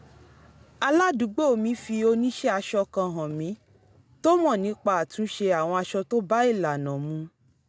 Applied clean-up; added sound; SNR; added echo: none; none; none; none.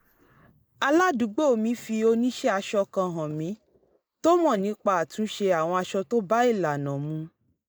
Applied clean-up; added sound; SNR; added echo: neural mask model Resemble Enhance denoiser.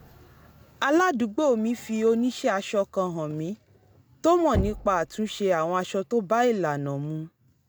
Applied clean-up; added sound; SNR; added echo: none; Knock; 15 dB; none.